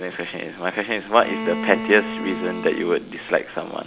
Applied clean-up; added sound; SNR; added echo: none; Bowed string instrument; 8 dB; none.